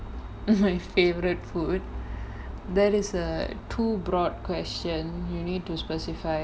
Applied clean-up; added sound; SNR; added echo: none; none; none; none.